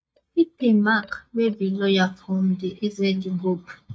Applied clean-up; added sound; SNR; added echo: neural mask model DeepFilterNet 3.